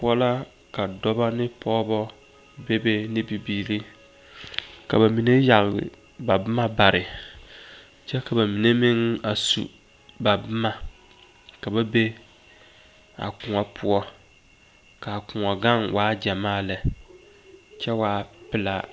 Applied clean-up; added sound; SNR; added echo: none; none; none; none.